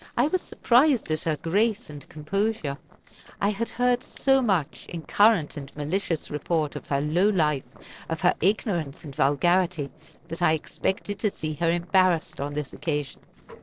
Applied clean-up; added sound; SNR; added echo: neural separator model SepFormer DNS4.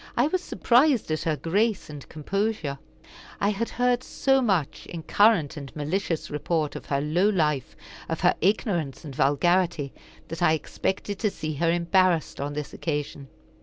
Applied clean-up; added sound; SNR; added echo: none; none; none; none.